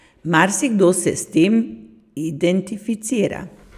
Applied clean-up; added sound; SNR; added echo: none; none; none; none.